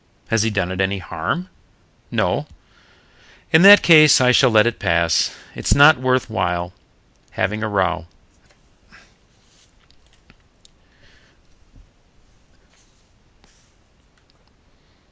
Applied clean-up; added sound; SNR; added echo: none; none; none; none.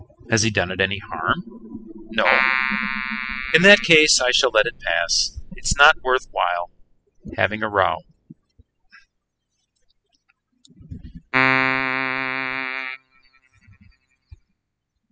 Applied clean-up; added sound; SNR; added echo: classical method spectral subtraction.